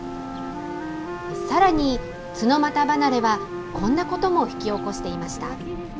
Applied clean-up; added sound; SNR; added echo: none; Wind instrument, woodwind instrument + Bowed string instrument; 8 dB; none.